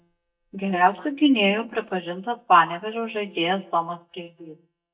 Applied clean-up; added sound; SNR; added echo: neural mask model DeepFilterNet 3.